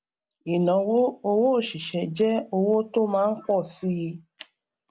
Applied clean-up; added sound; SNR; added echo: none; none; none; none.